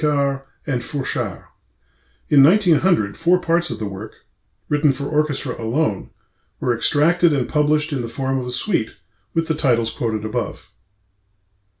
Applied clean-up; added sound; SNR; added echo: none; none; none; none.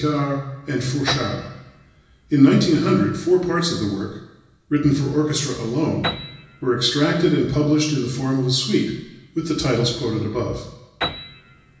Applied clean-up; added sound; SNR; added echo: none; Piano; 16 dB; reverberation time 1.0 s.